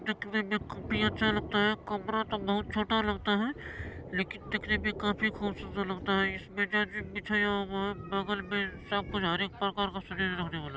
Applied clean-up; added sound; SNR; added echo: none; Thunder; 12 dB; none.